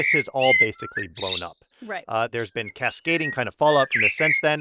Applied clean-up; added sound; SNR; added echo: neural mask model RNNoise.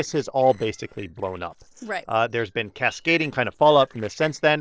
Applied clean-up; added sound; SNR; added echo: neural separator model SepFormer DNS4.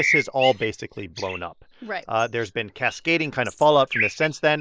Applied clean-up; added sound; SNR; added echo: neural mask model Resemble Enhance denoiser.